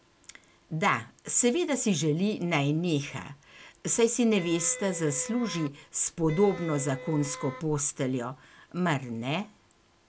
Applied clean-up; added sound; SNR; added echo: none; Wind instrument, woodwind instrument; 14 dB; none.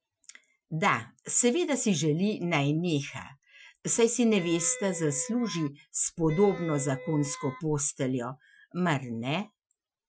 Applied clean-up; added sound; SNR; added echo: classical method Wiener filter.